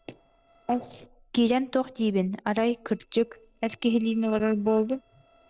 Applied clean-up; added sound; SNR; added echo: neural separator model SepFormer DNS4.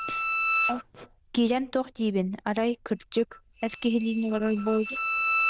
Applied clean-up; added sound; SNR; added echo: neural diffusion model UNIVERSE++.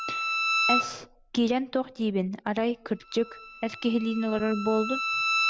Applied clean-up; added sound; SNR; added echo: none; Bowed string instrument; 2 dB; none.